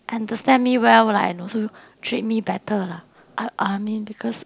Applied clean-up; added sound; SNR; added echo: none; none; none; none.